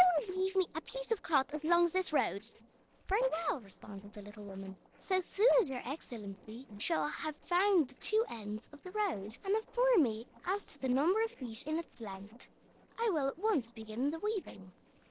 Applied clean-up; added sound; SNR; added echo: neural separator model SepFormer DNS4.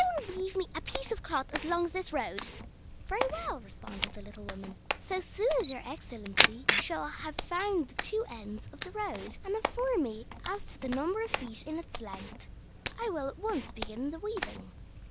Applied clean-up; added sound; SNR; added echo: none; Hands + Camera; 3 dB; none.